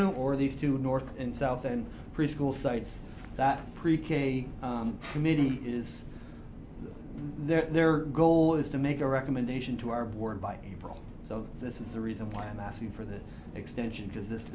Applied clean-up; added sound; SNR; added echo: none; none; none; none.